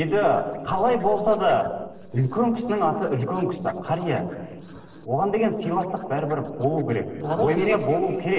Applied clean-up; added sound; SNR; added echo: neural separator model SepFormer DNS4.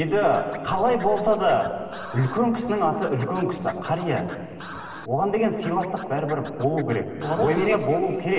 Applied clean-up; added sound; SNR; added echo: none; Scratching (performance technique); 19 dB; reverberation time 2.3 s.